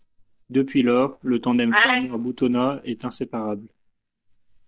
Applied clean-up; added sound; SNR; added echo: neural mask model DeepFilterNet 3.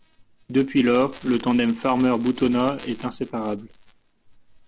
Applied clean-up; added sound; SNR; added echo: none; none; none; none.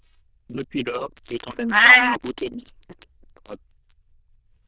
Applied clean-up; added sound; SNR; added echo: neural diffusion model UNIVERSE++.